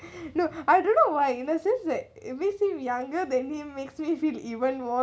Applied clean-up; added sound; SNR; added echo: none; none; none; none.